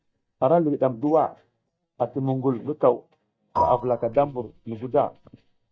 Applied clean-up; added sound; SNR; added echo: neural mask model DeepFilterNet 3.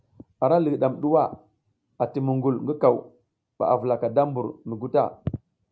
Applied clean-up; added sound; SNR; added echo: none; none; none; none.